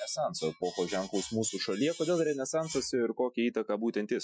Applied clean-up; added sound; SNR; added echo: classical method Wiener filter.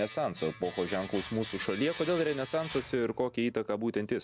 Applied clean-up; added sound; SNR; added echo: none; Domestic sounds, home sounds; 13 dB; none.